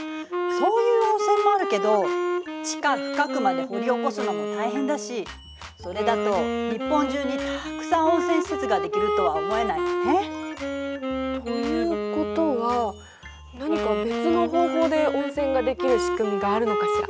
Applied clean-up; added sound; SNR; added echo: none; Wind instrument, woodwind instrument; 2 dB; none.